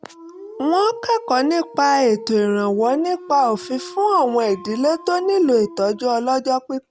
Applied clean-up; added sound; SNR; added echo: none; Dog; 18 dB; none.